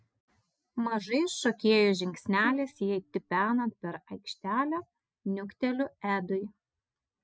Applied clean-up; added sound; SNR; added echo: none; Bowed string instrument; 14 dB; none.